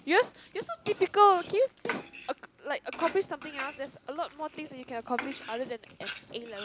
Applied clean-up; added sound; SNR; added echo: none; Frying (food); 14 dB; none.